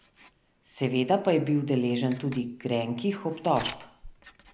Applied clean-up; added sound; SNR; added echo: none; Writing; 20 dB; none.